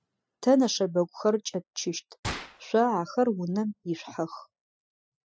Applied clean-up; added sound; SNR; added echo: classical method spectral subtraction.